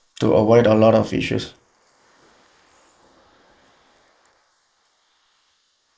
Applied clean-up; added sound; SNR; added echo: neural mask model Resemble Enhance denoiser.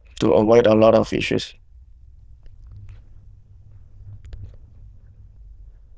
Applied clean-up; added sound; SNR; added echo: neural diffusion model UNIVERSE++.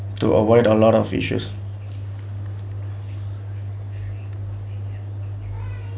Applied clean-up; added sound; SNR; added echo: none; none; none; none.